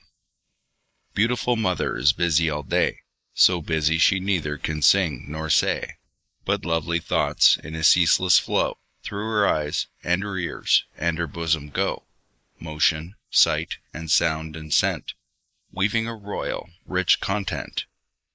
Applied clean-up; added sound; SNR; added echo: neural mask model Resemble Enhance denoiser.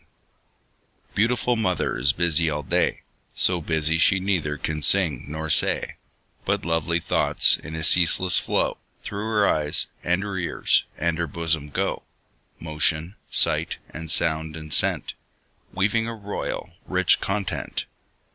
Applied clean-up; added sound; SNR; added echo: none; none; none; none.